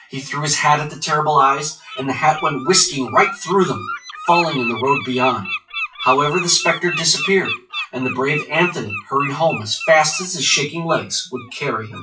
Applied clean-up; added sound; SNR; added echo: classical method WPE with log-MMSE.